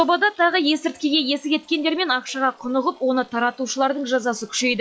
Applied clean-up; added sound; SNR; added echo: classical method log-MMSE.